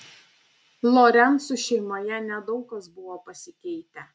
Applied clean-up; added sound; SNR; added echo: none; none; none; none.